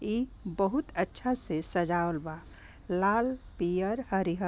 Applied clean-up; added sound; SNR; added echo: none; none; none; none.